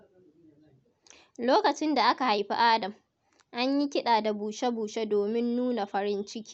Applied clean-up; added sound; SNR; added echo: none; none; none; none.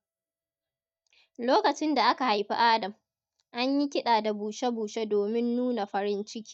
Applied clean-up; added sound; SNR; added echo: neural mask model DeepFilterNet 3.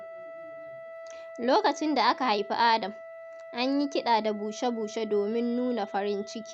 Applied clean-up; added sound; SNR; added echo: none; Wind instrument, woodwind instrument; 15 dB; none.